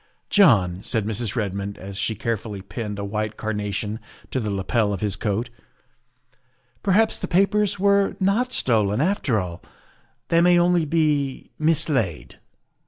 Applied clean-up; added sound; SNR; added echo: none; none; none; none.